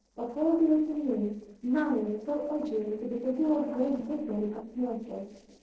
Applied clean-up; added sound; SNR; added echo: neural separator model SepFormer DNS4.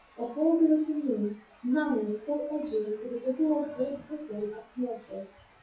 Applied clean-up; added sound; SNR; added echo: classical method WPE with log-MMSE.